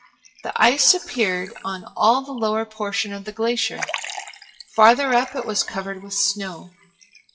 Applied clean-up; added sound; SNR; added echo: classical method WPE with log-MMSE.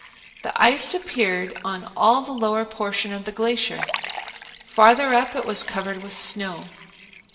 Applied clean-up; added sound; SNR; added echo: none; Liquid; 15 dB; reverberation time 2.2 s.